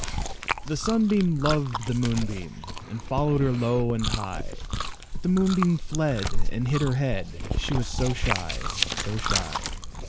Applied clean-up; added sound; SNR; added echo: none; Chewing, mastication + Crumpling, crinkling; 2 dB; none.